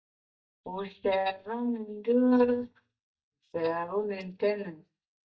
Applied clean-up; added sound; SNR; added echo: neural mask model DeepFilterNet 3.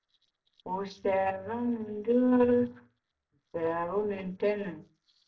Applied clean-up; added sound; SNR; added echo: neural separator model SepFormer DNS4.